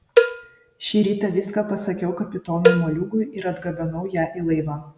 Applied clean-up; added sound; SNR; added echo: none; Cowbell; 1 dB; none.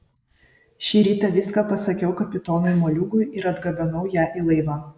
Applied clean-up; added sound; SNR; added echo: neural mask model Resemble Enhance denoiser.